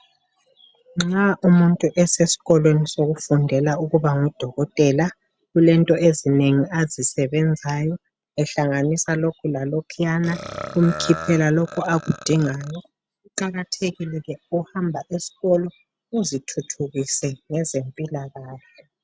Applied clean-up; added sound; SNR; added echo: none; Burping, eructation; 14 dB; none.